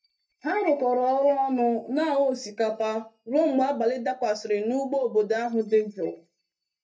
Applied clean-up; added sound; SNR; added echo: neural mask model DeepFilterNet 3.